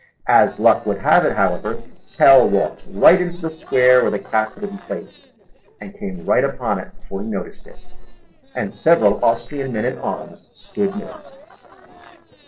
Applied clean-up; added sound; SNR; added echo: neural separator model SepFormer DNS4.